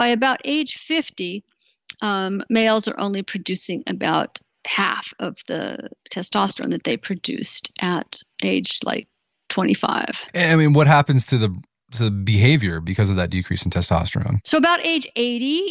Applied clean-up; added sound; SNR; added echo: none; none; none; none.